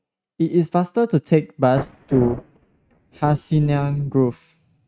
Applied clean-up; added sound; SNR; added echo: neural mask model RNNoise.